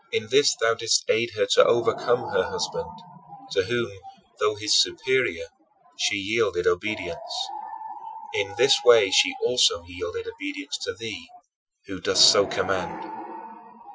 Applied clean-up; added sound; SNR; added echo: classical method Wiener filter.